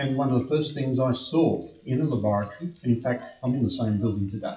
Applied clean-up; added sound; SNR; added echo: classical method WPE with log-MMSE.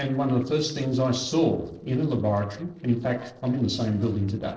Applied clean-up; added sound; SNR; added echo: neural separator model SepFormer DNS4.